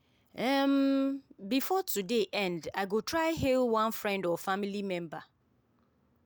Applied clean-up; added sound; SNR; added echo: none; none; none; none.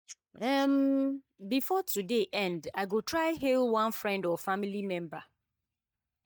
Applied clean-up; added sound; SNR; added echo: neural mask model DeepFilterNet 3.